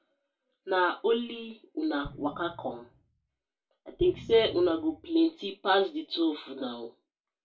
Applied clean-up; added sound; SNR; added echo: none; Explosion; 18 dB; reverberation time 0.2 s.